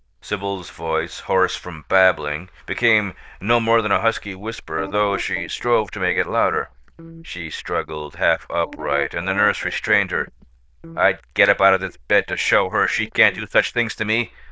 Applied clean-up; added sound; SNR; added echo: neural diffusion model UNIVERSE++.